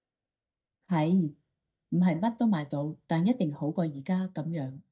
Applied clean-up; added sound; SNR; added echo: neural mask model DeepFilterNet 3.